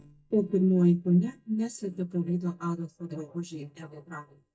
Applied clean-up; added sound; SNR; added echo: neural mask model DeepFilterNet 3.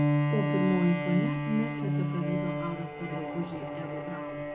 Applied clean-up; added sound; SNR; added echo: none; Bowed string instrument; -1 dB; reverberation time 0.3 s.